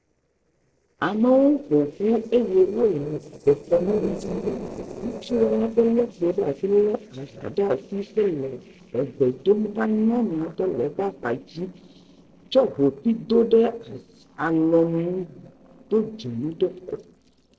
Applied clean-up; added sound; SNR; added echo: neural separator model SepFormer DNS4.